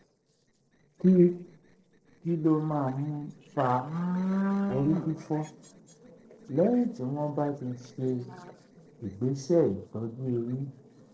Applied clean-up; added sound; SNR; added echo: neural separator model SepFormer DNS4.